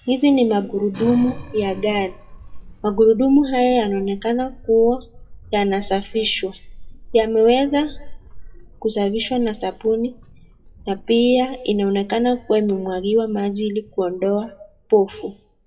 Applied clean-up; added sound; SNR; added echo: classical method WPE with log-MMSE.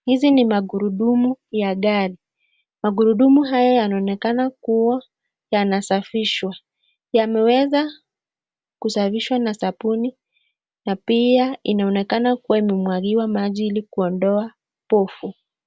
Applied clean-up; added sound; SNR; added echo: none; none; none; none.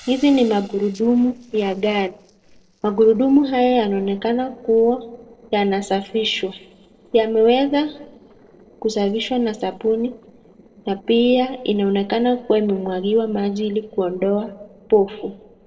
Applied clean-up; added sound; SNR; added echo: neural separator model SepFormer DNS4.